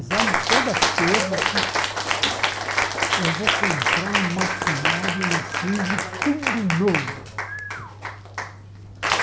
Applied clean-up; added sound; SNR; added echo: none; Cheering; -5 dB; none.